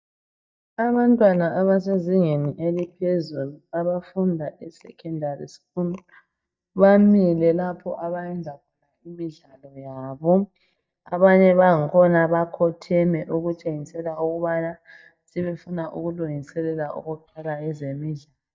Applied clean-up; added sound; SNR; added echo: neural mask model DeepFilterNet 3.